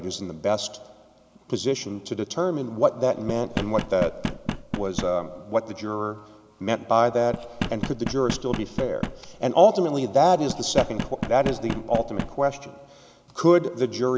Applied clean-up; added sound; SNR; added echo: none; Knock; 7 dB; none.